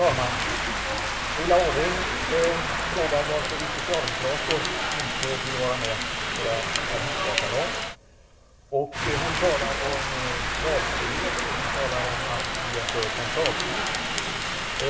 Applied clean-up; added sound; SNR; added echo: none; Rain; -2 dB; reverberation time 1.8 s.